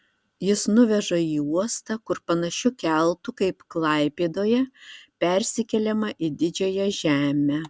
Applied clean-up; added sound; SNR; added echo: none; none; none; none.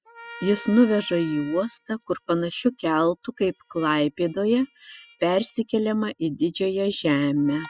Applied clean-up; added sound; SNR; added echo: classical method spectral subtraction.